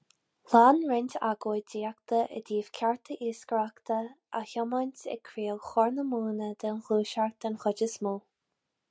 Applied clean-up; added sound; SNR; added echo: none; none; none; none.